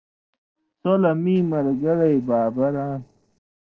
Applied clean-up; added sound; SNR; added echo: neural separator model SepFormer DNS4.